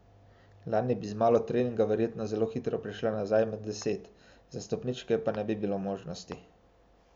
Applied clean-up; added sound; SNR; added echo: none; none; none; none.